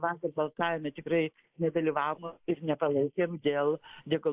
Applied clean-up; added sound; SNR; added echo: neural mask model Resemble Enhance denoiser.